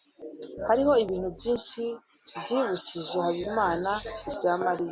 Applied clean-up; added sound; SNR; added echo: none; Piano; 18 dB; none.